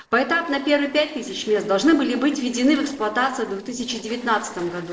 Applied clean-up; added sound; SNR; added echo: neural separator model SepFormer DNS4.